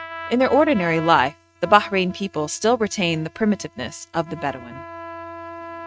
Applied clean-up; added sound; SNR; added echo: neural mask model RNNoise.